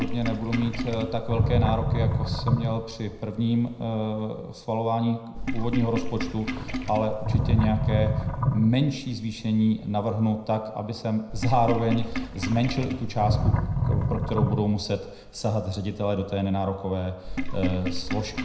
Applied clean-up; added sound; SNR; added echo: none; Sink (filling or washing); 2 dB; reverberation time 0.8 s.